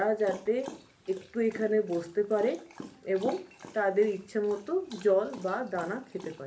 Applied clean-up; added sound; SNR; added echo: none; Dog; 18 dB; reverberation time 0.3 s.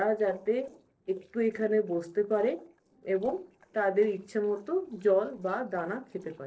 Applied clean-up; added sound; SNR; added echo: neural separator model SepFormer DNS4.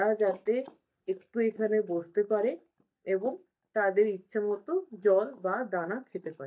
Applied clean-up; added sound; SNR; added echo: neural mask model DeepFilterNet 3.